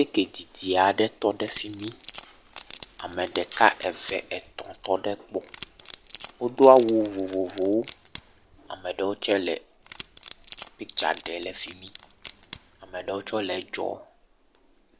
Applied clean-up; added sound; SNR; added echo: none; Wood; 12 dB; none.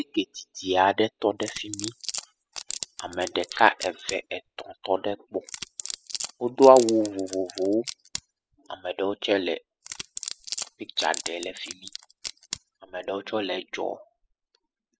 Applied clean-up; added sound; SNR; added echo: classical method spectral subtraction.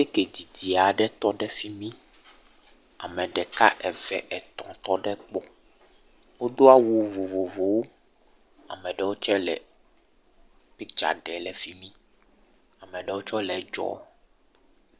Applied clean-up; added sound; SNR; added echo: none; none; none; none.